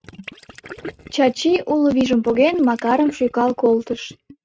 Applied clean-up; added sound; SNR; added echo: neural mask model RNNoise.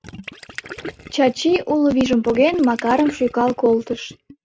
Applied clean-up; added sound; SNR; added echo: none; Gurgling; 18 dB; none.